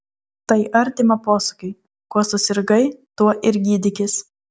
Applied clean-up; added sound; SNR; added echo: none; none; none; none.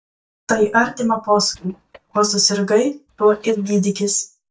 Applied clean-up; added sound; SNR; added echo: neural mask model DeepFilterNet 3.